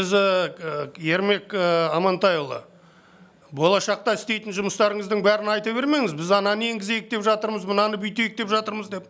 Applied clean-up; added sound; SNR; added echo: none; none; none; none.